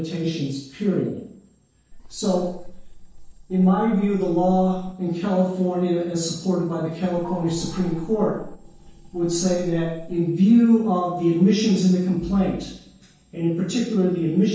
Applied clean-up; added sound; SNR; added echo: neural separator model SepFormer DNS4.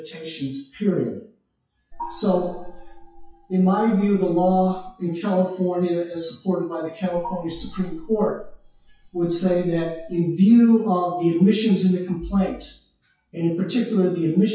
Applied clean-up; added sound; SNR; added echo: classical method WPE with log-MMSE.